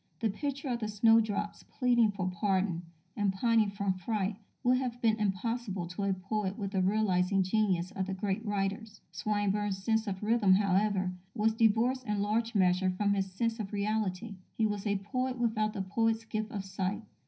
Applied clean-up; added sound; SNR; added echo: none; none; none; reverberation time 0.5 s.